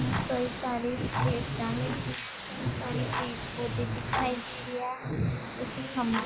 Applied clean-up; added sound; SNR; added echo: neural mask model Resemble Enhance denoiser.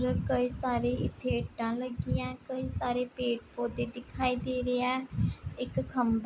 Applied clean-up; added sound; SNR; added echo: none; none; none; none.